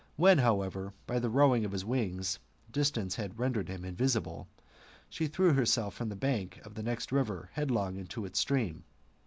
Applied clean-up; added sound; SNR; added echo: none; none; none; none.